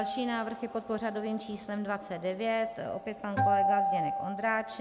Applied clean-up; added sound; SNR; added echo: none; Acoustic guitar; 0 dB; none.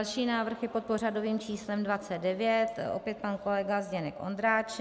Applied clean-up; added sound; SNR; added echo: none; none; none; none.